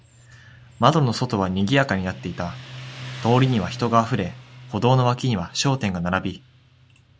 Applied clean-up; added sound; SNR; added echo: none; Motorcycle; 17 dB; none.